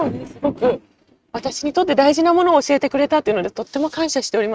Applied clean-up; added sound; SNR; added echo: neural mask model RNNoise.